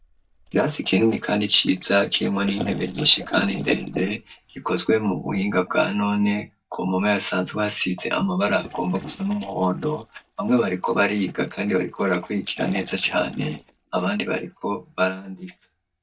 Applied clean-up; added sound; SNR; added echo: neural mask model DeepFilterNet 3.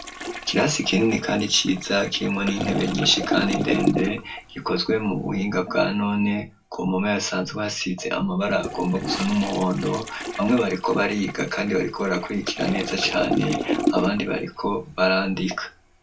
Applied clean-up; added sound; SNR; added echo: none; Toilet flush; 7 dB; reverberation time 0.2 s.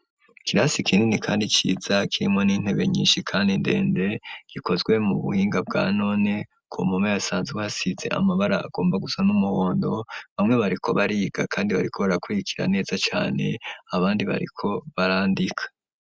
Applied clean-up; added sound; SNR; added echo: none; none; none; none.